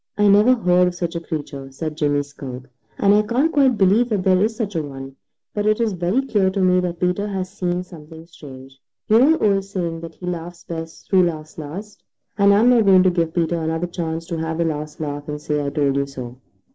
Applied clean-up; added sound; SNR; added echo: none; none; none; none.